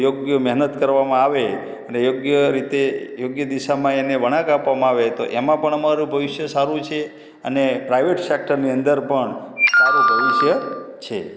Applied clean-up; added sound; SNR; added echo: none; none; none; none.